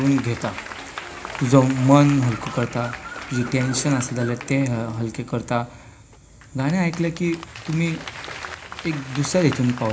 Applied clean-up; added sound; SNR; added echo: none; Applause / Crowd; 14 dB; reverberation time 0.4 s.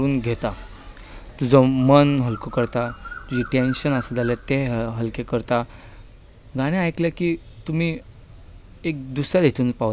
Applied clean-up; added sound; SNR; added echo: none; none; none; none.